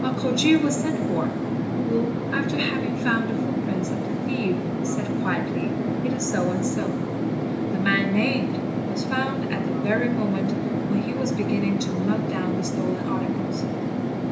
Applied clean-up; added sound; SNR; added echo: none; Fixed-wing aircraft, airplane; -3 dB; reverberation time 0.8 s.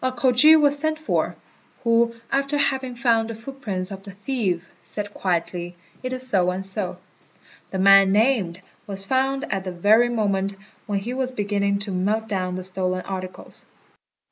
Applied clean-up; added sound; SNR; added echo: none; none; none; none.